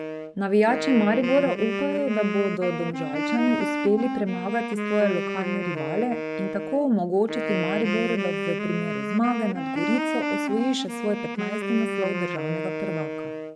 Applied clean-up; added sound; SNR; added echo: neural mask model RNNoise.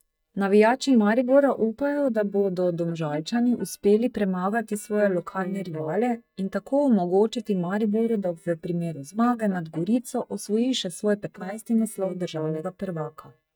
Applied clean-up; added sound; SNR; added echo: neural mask model DeepFilterNet 3.